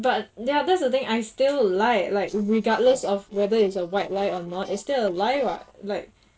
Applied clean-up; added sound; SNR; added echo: neural separator model SepFormer DNS4.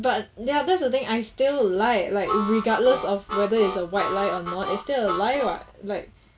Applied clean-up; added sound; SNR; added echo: none; Harmonica; 7 dB; none.